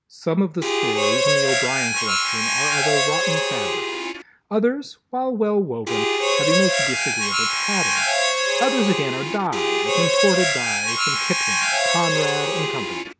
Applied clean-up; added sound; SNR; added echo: none; Harmonica; -5 dB; none.